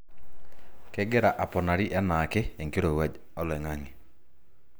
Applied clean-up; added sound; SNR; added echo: none; none; none; none.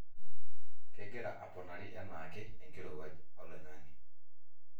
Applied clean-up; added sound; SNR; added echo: none; none; none; reverberation time 0.3 s.